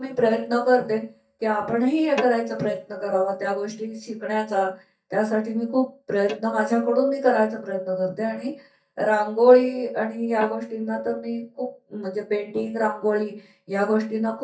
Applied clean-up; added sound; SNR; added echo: neural mask model DeepFilterNet 3.